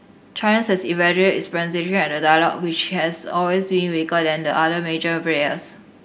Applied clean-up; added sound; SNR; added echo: none; none; none; reverberation time 0.3 s.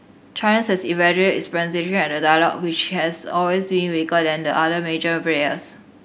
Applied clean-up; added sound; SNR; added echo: none; none; none; none.